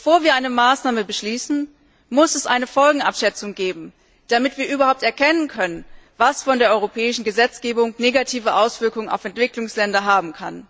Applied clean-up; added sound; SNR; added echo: none; none; none; none.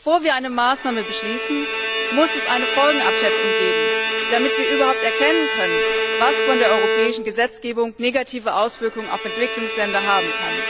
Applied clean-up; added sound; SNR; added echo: none; Bowed string instrument; 0 dB; none.